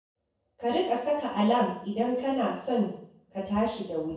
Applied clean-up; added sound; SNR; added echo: none; none; none; reverberation time 0.6 s.